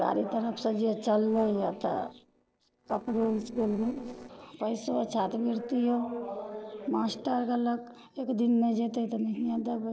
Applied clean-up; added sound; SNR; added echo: neural separator model SepFormer DNS4.